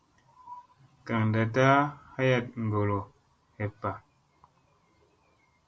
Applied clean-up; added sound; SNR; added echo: none; none; none; none.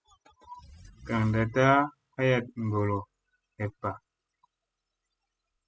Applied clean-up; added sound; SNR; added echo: classical method spectral subtraction.